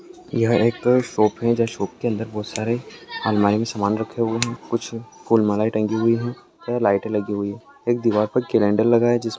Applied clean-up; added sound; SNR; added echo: none; none; none; none.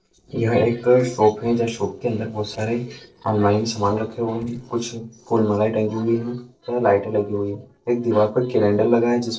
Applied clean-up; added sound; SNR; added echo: neural separator model SepFormer DNS4.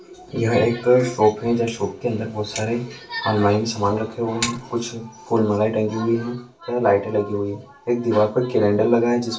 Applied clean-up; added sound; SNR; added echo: none; Brass instrument; 20 dB; reverberation time 0.3 s.